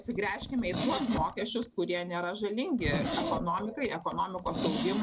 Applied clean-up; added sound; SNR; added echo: none; Zipper (clothing); 4 dB; none.